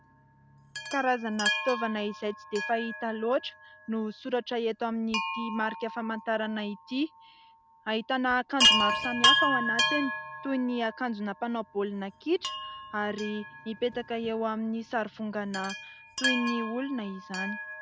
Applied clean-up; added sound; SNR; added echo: none; Chime; 1 dB; none.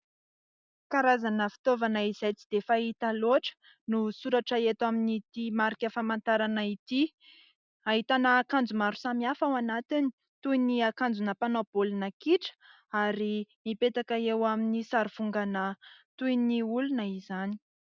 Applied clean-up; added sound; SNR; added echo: none; none; none; none.